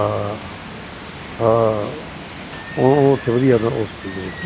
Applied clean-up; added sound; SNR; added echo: none; Water; 12 dB; none.